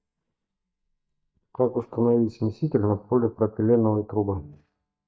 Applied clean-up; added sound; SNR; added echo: neural mask model DeepFilterNet 3.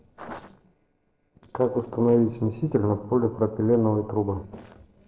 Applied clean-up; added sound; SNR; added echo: neural separator model SepFormer DNS4.